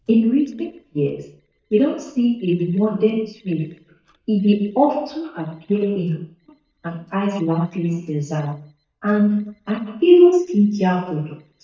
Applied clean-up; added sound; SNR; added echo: neural mask model DeepFilterNet 3.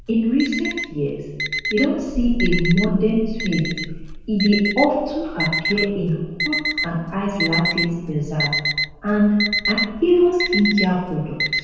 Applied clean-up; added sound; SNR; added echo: none; Alarm; 5 dB; reverberation time 1.2 s.